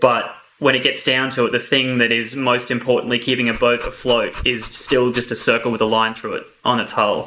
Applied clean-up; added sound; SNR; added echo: neural mask model Resemble Enhance denoiser.